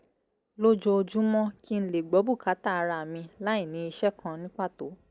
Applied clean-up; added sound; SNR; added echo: none; none; none; none.